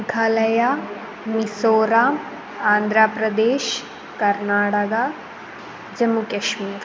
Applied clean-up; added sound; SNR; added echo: none; none; none; none.